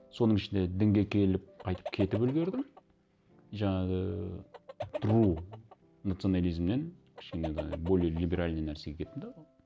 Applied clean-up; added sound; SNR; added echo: none; Chicken, rooster; 14 dB; none.